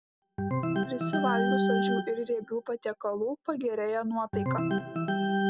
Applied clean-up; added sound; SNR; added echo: none; Organ; -2 dB; none.